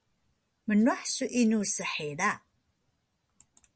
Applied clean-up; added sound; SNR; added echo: none; none; none; none.